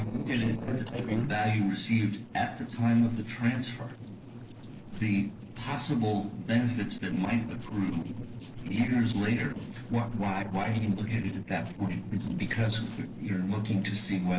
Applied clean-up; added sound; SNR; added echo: neural separator model SepFormer DNS4.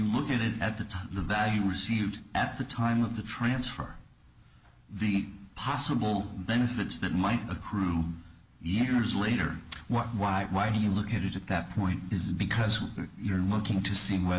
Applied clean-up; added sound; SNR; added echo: none; none; none; none.